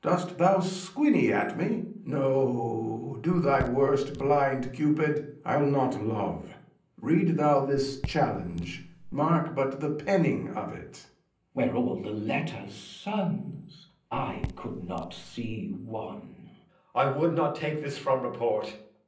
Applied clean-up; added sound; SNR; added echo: none; Raindrop / Drip; 12 dB; reverberation time 0.6 s.